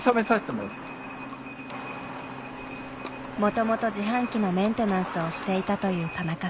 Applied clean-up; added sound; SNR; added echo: none; Bowed string instrument + Livestock, farm animals, working animals; 14 dB; none.